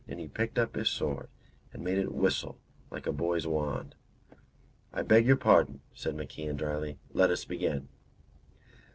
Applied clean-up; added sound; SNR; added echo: none; none; none; none.